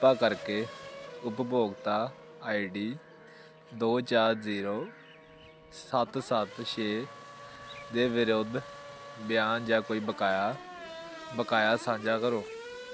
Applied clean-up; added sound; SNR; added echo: none; Race car, auto racing / Accelerating, revving, vroom; 15 dB; none.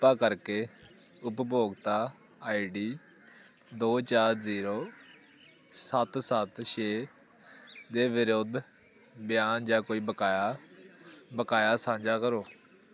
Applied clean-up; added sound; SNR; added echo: none; none; none; none.